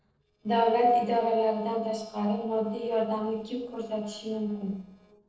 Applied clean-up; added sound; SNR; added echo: neural separator model SepFormer DNS4.